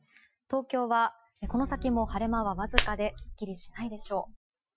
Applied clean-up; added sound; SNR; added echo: classical method Wiener filter.